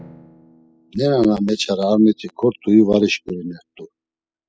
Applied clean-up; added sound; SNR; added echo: classical method spectral subtraction.